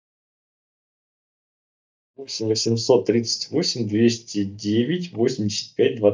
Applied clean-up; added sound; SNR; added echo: neural mask model DeepFilterNet 3.